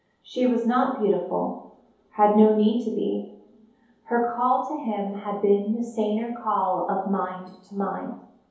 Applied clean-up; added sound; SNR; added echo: none; none; none; reverberation time 0.8 s.